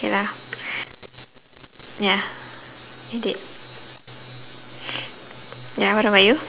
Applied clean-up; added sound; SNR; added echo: none; none; none; none.